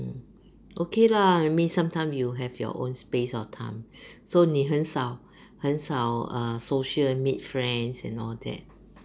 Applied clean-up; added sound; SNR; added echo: none; none; none; none.